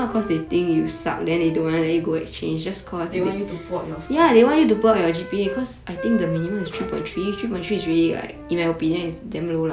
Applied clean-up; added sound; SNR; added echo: none; Wind instrument, woodwind instrument; 15 dB; none.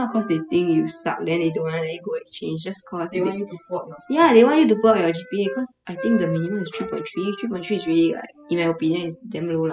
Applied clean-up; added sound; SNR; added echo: classical method spectral subtraction.